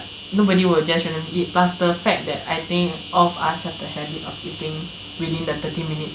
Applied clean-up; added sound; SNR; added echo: none; Insect; 4 dB; none.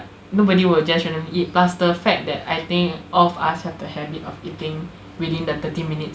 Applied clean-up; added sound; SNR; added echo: none; none; none; none.